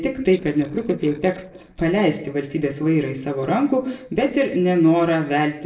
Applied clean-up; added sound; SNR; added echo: neural separator model SepFormer DNS4.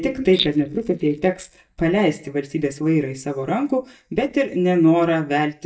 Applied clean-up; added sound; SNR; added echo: neural mask model DeepFilterNet 3.